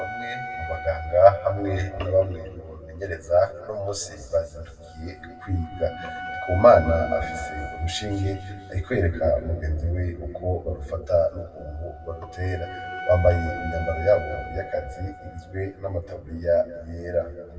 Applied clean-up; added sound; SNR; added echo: none; Wind instrument, woodwind instrument; 14 dB; reverberation time 2.0 s.